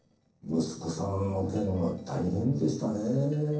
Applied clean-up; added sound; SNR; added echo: neural separator model SepFormer DNS4.